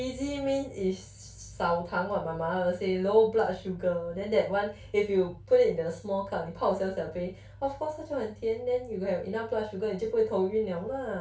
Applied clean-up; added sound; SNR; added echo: none; none; none; reverberation time 0.2 s.